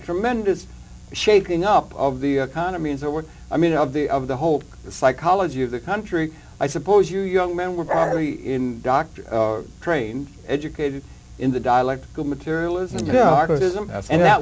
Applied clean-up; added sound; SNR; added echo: none; Bark; 2 dB; none.